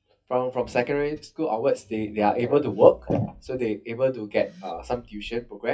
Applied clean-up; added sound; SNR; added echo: classical method WPE with log-MMSE.